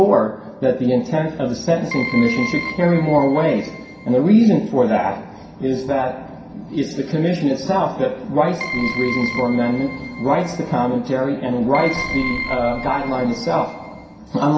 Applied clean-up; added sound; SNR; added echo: none; Keyboard (musical); 10 dB; reverberation time 0.5 s.